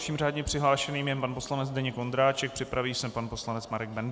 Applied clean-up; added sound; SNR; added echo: none; none; none; none.